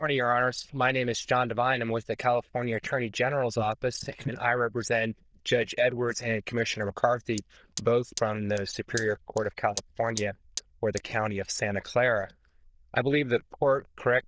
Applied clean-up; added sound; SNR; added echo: neural diffusion model UNIVERSE++.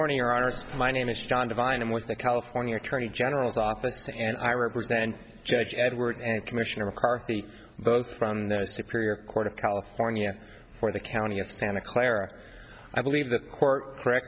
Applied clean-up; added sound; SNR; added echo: none; none; none; none.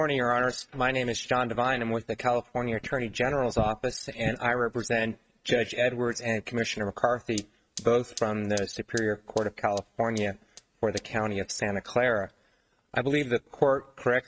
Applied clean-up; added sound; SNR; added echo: neural mask model RNNoise.